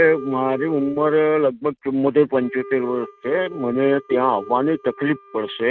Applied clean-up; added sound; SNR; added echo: neural mask model RNNoise.